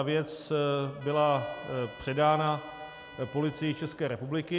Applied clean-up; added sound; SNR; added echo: none; Trumpet; 19 dB; none.